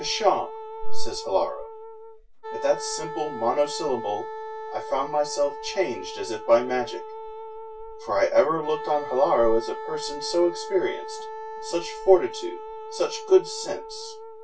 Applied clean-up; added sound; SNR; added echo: none; Wind instrument, woodwind instrument; 12 dB; reverberation time 0.1 s.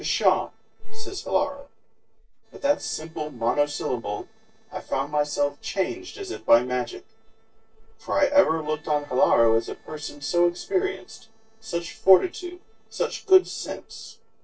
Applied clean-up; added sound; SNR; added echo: neural separator model SepFormer DNS4.